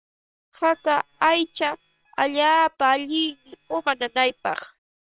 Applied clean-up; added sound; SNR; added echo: neural separator model SepFormer WHAM!.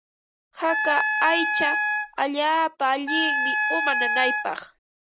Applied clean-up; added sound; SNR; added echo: none; Wind instrument, woodwind instrument; -2 dB; none.